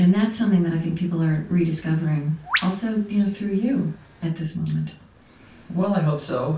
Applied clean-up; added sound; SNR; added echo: none; Bird vocalization, bird call, bird song; 12 dB; reverberation time 0.3 s.